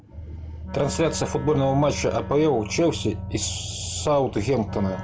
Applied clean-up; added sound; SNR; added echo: none; Wind instrument, woodwind instrument; 16 dB; none.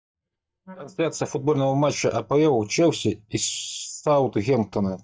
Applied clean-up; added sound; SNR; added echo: neural mask model DeepFilterNet 3.